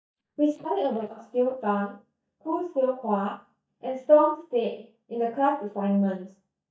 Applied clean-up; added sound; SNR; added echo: neural mask model DeepFilterNet 3.